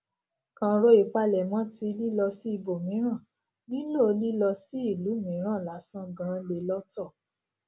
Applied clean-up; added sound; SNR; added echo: none; none; none; none.